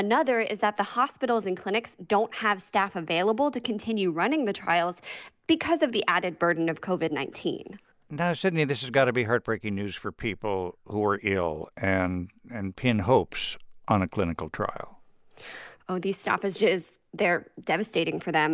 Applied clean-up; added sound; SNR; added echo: none; none; none; none.